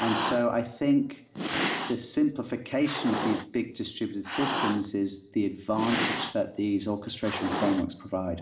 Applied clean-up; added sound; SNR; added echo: none; Cat; 5 dB; reverberation time 1.1 s.